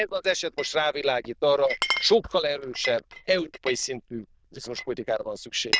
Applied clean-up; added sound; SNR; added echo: neural diffusion model UNIVERSE++.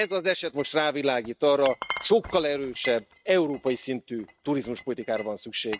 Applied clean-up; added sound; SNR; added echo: neural mask model RNNoise.